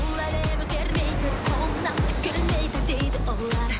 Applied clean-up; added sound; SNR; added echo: none; Fixed-wing aircraft, airplane; 8 dB; none.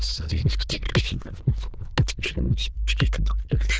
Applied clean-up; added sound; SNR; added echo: neural diffusion model UNIVERSE++.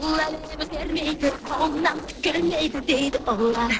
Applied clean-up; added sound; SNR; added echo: neural separator model SepFormer DNS4.